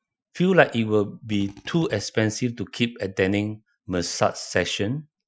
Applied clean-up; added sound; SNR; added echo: classical method Wiener filter.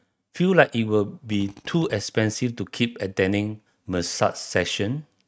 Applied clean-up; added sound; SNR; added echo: neural mask model RNNoise.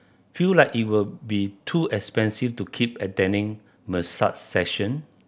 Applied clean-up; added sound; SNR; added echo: none; none; none; none.